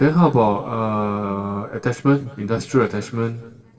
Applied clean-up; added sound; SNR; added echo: neural separator model SepFormer DNS4.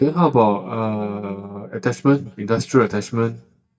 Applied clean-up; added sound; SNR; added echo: neural mask model DeepFilterNet 3.